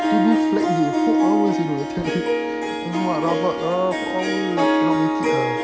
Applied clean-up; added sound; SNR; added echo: none; Harp; -4 dB; none.